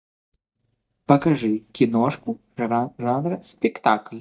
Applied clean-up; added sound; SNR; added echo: neural mask model DeepFilterNet 3.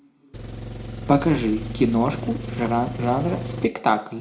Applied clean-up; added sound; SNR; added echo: none; Engine; 8 dB; reverberation time 0.4 s.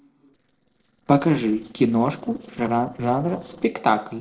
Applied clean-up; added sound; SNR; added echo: neural separator model SepFormer DNS4.